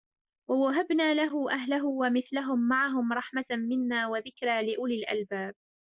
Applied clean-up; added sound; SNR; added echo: neural mask model Resemble Enhance denoiser.